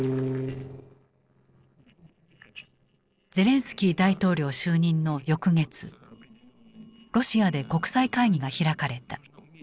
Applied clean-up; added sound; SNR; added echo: neural separator model SepFormer DNS4.